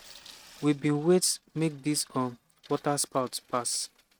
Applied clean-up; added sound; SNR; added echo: neural mask model RNNoise.